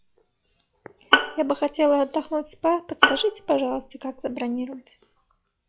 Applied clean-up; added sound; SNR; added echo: classical method log-MMSE.